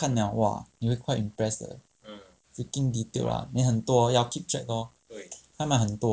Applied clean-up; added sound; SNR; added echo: none; none; none; none.